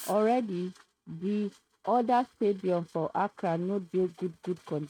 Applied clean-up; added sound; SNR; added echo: neural mask model RNNoise.